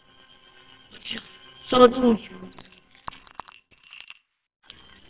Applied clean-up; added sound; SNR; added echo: neural separator model SepFormer WHAMR!.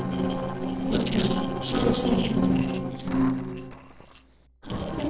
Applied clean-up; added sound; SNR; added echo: neural separator model SepFormer DNS4.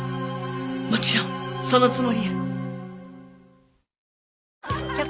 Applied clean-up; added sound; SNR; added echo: none; none; none; none.